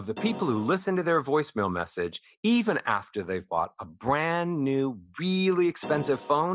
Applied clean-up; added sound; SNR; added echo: none; Keyboard (musical); 12 dB; none.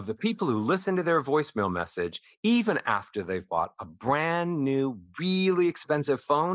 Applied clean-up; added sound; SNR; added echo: neural mask model Resemble Enhance denoiser.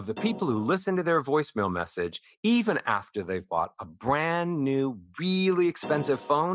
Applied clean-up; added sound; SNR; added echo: neural mask model RNNoise.